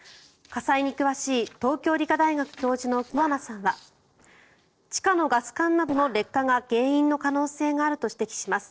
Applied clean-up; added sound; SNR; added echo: neural separator model SepFormer DNS4.